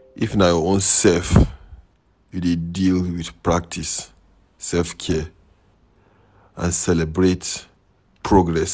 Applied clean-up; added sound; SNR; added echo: none; none; none; none.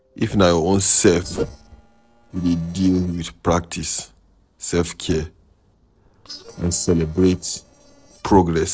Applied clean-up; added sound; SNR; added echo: neural separator model SepFormer DNS4.